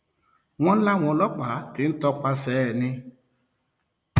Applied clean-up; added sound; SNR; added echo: none; none; none; none.